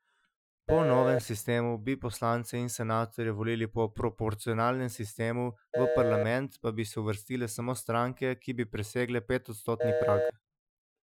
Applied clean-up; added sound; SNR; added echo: classical method Wiener filter.